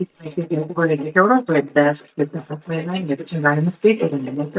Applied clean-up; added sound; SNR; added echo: neural mask model DeepFilterNet 3.